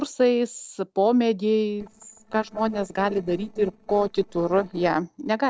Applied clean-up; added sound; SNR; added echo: neural separator model SepFormer DNS4.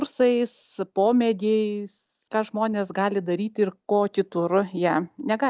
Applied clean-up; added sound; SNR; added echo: none; none; none; none.